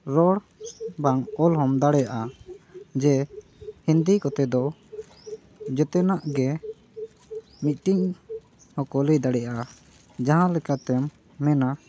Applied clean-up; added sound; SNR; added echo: none; none; none; none.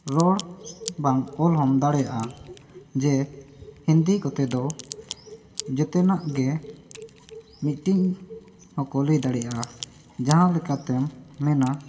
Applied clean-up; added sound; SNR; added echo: none; Crack; 20 dB; reverberation time 1.4 s.